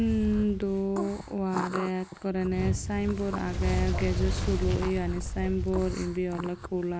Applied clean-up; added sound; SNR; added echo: none; Fire; 4 dB; none.